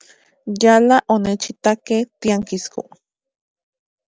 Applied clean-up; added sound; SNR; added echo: none; none; none; none.